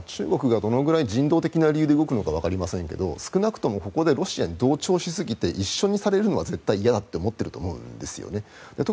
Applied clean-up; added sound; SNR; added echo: none; none; none; none.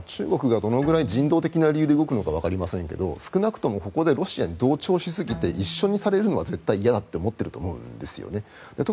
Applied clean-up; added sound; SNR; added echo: none; Bowed string instrument; 20 dB; none.